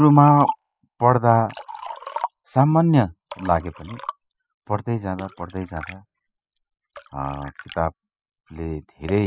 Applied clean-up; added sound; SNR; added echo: classical method spectral subtraction.